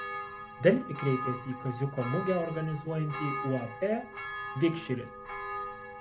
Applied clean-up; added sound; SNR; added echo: none; Church bell; 8 dB; reverberation time 0.3 s.